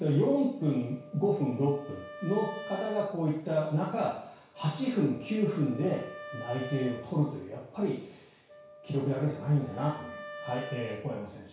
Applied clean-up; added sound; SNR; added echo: none; Wind instrument, woodwind instrument; 15 dB; reverberation time 0.6 s.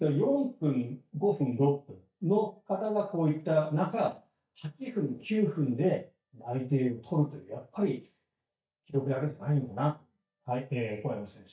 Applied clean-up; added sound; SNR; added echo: neural mask model DeepFilterNet 3.